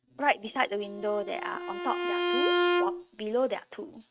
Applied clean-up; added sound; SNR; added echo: neural mask model RNNoise.